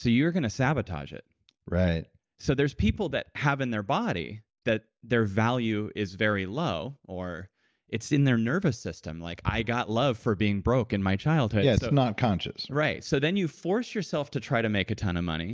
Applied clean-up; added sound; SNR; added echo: none; none; none; none.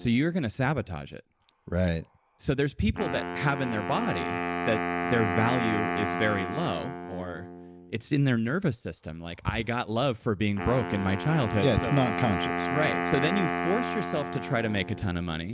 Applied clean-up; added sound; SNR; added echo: none; Wind instrument, woodwind instrument; 5 dB; none.